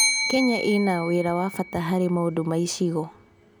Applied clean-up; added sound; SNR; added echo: none; Bell; 6 dB; none.